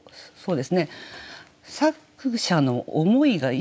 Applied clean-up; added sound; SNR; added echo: none; none; none; none.